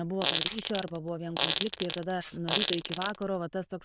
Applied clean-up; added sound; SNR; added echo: neural diffusion model UNIVERSE++.